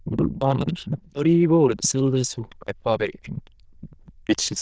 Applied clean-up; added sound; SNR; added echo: neural diffusion model UNIVERSE++.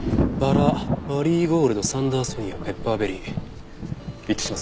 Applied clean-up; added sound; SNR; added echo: none; Thunder; 3 dB; none.